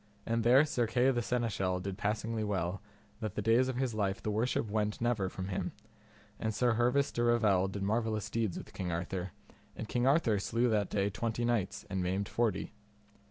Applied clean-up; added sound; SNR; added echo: none; none; none; none.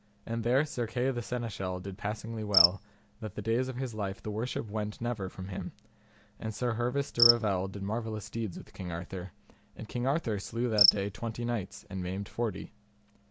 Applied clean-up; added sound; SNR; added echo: none; Cricket; 2 dB; none.